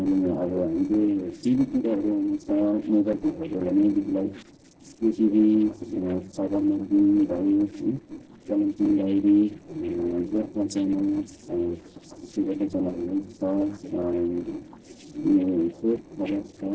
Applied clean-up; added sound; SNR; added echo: neural separator model SepFormer DNS4.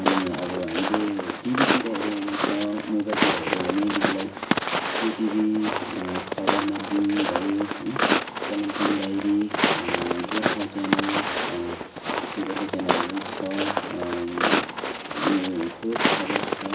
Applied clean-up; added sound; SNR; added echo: none; Walk, footsteps; -2 dB; reverberation time 0.7 s.